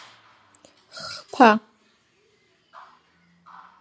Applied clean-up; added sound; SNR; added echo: none; none; none; none.